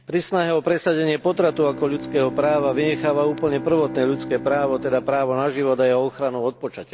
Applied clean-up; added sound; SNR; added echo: none; Bowed string instrument; 13 dB; none.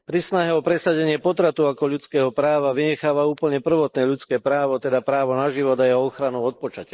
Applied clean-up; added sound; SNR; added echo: neural mask model Resemble Enhance denoiser.